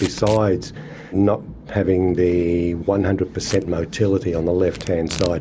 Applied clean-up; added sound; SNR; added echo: none; Packing tape, duct tape / Tearing; 19 dB; none.